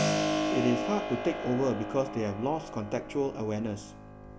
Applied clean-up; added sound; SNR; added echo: none; Keyboard (musical); 2 dB; none.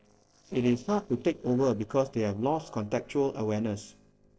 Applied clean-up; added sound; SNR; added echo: neural separator model SepFormer DNS4.